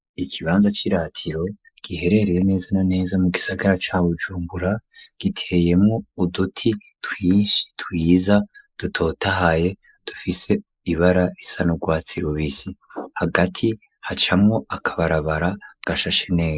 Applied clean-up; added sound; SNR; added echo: neural mask model Resemble Enhance denoiser.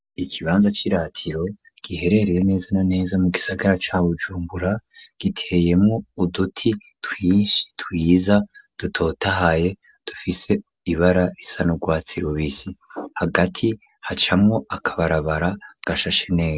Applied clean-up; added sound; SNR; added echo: none; none; none; none.